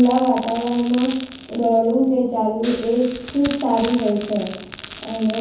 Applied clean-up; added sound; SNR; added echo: none; Crackle; 17 dB; reverberation time 0.9 s.